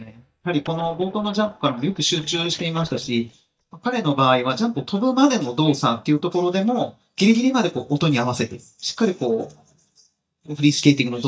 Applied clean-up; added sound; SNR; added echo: neural mask model DeepFilterNet 3.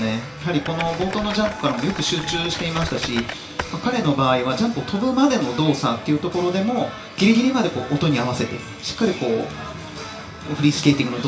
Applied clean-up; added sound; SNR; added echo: none; Typing; 12 dB; reverberation time 0.4 s.